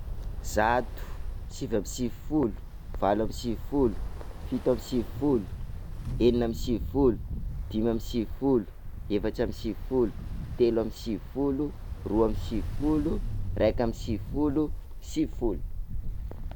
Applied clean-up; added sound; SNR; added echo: none; Ocean; 5 dB; none.